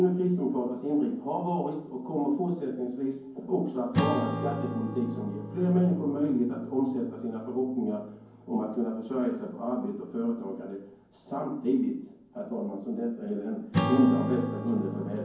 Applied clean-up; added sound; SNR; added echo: none; Acoustic guitar / Strum; 8 dB; reverberation time 0.9 s.